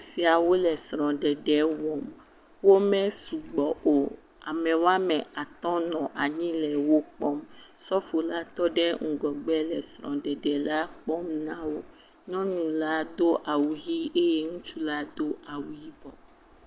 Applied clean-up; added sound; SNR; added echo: none; none; none; none.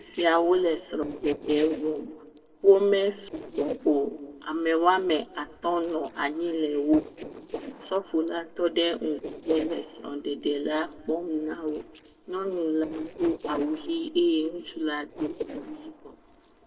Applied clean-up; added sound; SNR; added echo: neural separator model SepFormer DNS4.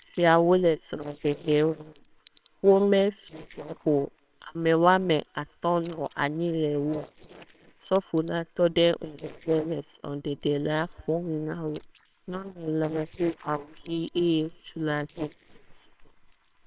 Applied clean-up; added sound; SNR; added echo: neural separator model SepFormer WHAMR!.